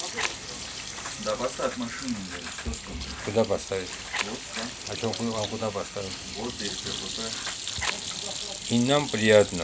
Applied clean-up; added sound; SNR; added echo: none; Fire + Sink (filling or washing) / Hands; 6 dB; none.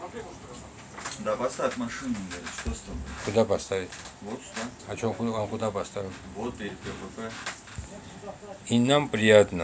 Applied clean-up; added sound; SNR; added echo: none; none; none; none.